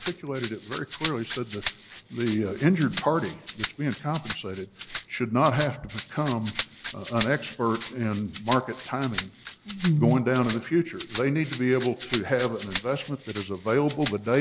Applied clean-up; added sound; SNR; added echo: none; Rattle (instrument); 5 dB; none.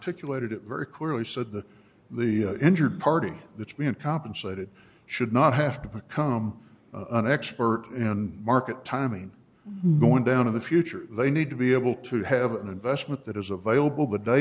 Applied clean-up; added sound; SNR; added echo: none; none; none; none.